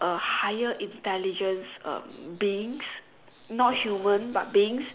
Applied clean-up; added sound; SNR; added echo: none; none; none; none.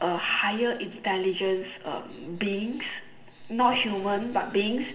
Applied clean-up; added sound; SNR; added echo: none; none; none; reverberation time 1.2 s.